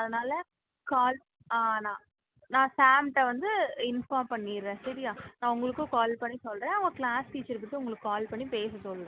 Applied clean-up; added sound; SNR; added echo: none; none; none; none.